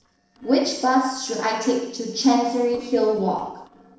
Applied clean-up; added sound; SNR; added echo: neural separator model SepFormer DNS4.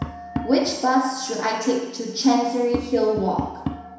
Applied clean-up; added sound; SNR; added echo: none; Tap; 11 dB; reverberation time 1.0 s.